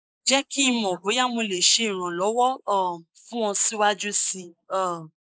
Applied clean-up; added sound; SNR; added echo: neural mask model Resemble Enhance denoiser.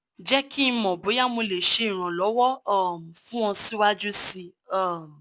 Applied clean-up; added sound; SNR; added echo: none; none; none; none.